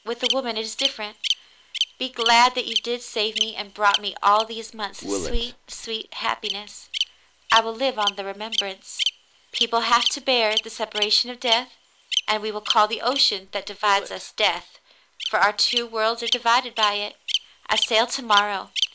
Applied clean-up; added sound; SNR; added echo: neural mask model Resemble Enhance denoiser.